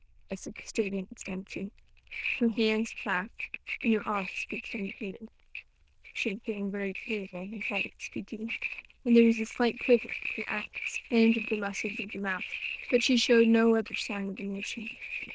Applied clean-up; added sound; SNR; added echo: neural diffusion model UNIVERSE++.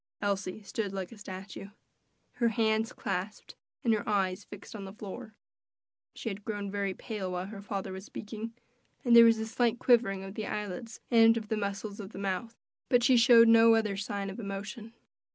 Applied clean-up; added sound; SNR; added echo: none; none; none; none.